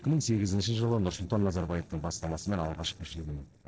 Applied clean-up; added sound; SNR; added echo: neural separator model SepFormer DNS4.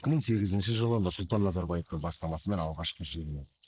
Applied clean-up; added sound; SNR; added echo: neural mask model Resemble Enhance denoiser.